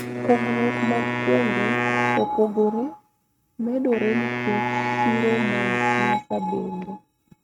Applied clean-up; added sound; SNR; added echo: neural mask model RNNoise.